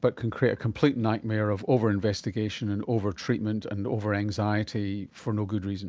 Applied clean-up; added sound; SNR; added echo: none; none; none; none.